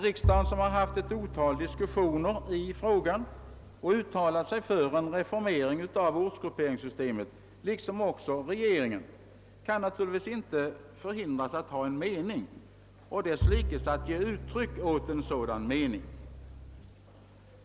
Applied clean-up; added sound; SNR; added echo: none; Bowed string instrument; 4 dB; none.